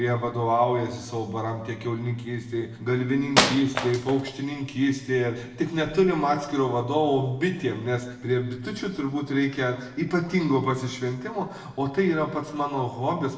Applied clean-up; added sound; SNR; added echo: none; Wood; 1 dB; reverberation time 0.9 s.